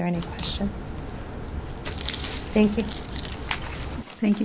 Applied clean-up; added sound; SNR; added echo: none; Crack; 3 dB; none.